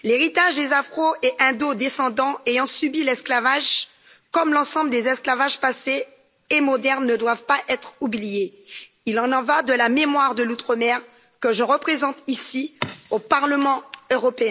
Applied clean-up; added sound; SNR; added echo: none; none; none; none.